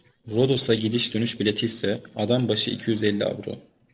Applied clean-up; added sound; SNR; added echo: neural separator model SepFormer DNS4.